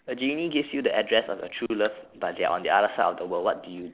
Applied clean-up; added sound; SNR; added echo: neural separator model SepFormer DNS4.